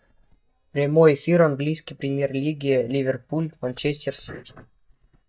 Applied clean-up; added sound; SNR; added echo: neural mask model DeepFilterNet 3.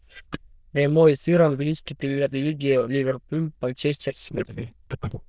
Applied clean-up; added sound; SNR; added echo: neural diffusion model UNIVERSE++.